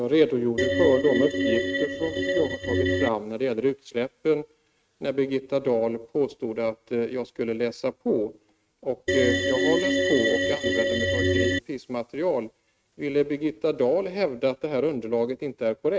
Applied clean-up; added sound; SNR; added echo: neural mask model RNNoise.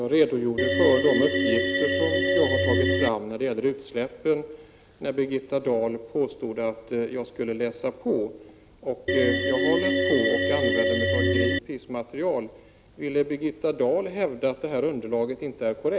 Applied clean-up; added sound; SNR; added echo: none; Organ; -3 dB; none.